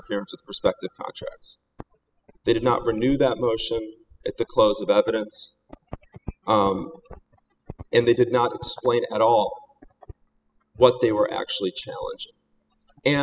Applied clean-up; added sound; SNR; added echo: classical method spectral subtraction.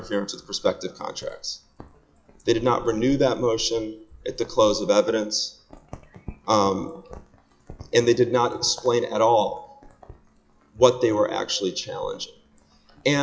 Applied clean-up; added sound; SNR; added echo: classical method log-MMSE.